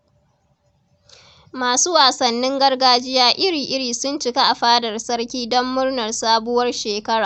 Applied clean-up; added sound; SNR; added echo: none; none; none; none.